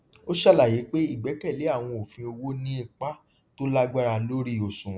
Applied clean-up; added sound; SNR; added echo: none; none; none; none.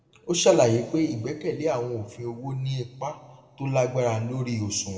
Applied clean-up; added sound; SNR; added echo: none; none; none; reverberation time 1.1 s.